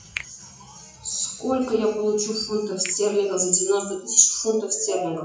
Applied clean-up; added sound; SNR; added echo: classical method WPE with log-MMSE.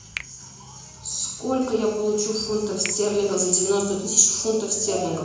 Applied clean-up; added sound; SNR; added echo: none; Finger snapping; 20 dB; reverberation time 0.9 s.